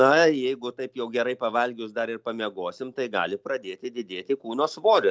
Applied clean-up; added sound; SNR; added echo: none; none; none; none.